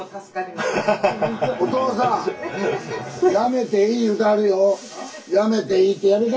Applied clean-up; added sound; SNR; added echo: none; Guitar; 19 dB; reverberation time 0.2 s.